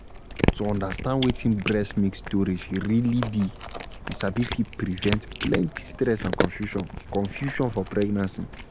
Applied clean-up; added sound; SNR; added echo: none; Cat; 6 dB; none.